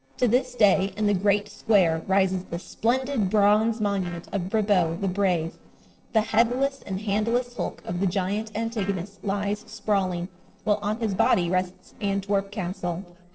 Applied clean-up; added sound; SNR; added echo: neural separator model SepFormer DNS4.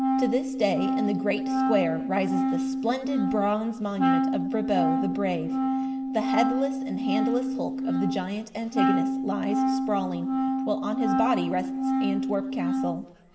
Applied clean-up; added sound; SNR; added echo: none; Wind instrument, woodwind instrument; -3 dB; reverberation time 2.6 s.